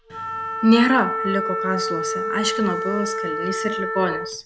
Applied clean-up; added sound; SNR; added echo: none; Wind instrument, woodwind instrument; 3 dB; none.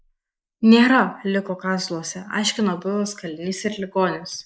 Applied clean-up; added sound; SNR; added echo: neural mask model Resemble Enhance denoiser.